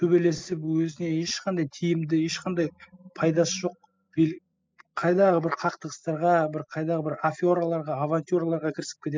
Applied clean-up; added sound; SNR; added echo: classical method spectral subtraction.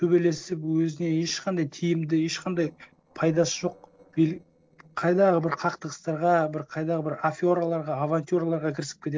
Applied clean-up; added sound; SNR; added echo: neural separator model SepFormer DNS4.